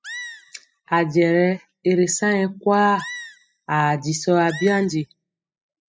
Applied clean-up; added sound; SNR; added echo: classical method spectral subtraction.